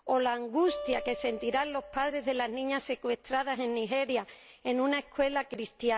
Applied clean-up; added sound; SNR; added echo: none; Acoustic guitar; 14 dB; none.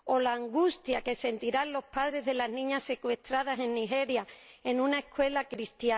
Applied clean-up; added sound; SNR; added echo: none; none; none; none.